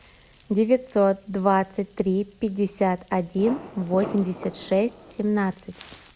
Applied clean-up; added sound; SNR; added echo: none; Fireworks; 13 dB; none.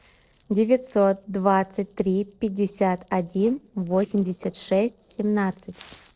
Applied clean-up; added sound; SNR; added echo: neural separator model SepFormer DNS4.